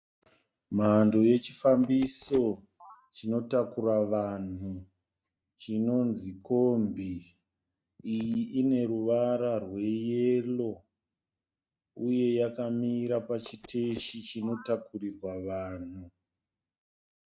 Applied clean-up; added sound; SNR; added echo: neural mask model RNNoise.